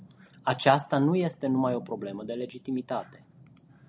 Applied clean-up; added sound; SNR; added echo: none; none; none; none.